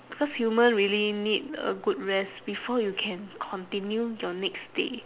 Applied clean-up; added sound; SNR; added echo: none; none; none; none.